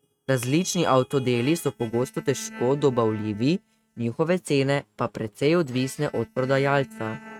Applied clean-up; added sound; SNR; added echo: neural mask model RNNoise.